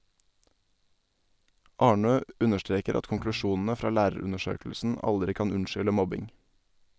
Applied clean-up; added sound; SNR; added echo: none; Bowed string instrument; 19 dB; none.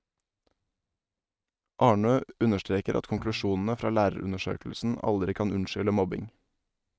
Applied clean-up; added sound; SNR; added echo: neural mask model RNNoise.